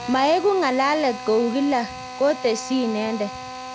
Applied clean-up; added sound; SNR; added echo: none; Drill; 12 dB; none.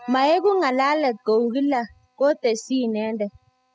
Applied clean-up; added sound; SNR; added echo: classical method spectral subtraction.